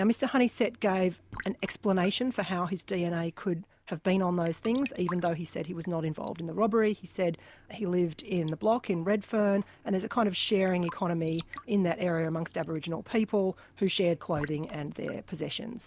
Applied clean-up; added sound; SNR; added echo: none; Raindrop / Drip / Trickle, dribble; 18 dB; none.